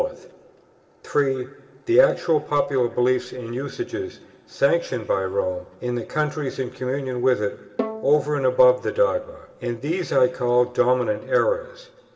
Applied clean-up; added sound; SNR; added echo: none; Bowed string instrument; 13 dB; reverberation time 2.4 s.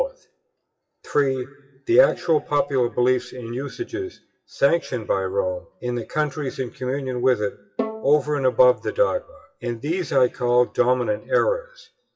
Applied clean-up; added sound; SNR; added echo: classical method WPE with log-MMSE.